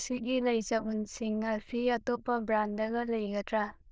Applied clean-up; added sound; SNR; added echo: neural diffusion model UNIVERSE++.